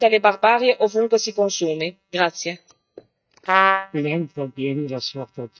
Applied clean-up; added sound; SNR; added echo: neural mask model DeepFilterNet 3.